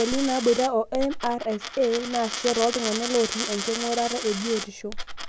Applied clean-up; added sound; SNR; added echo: none; Coin (dropping); 6 dB; none.